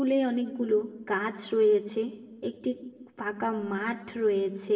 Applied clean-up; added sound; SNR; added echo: none; none; none; reverberation time 1.2 s.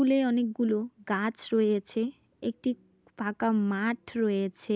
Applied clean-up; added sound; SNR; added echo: none; none; none; none.